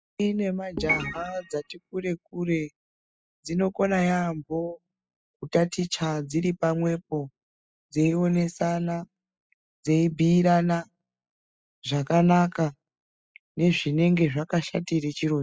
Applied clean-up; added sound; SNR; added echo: classical method spectral subtraction.